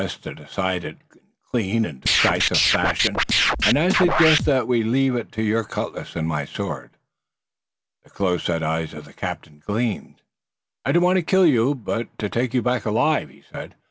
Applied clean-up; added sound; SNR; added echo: none; Scratching (performance technique); -2 dB; none.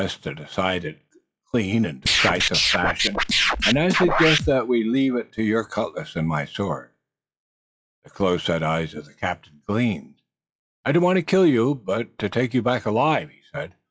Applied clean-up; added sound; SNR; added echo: classical method log-MMSE.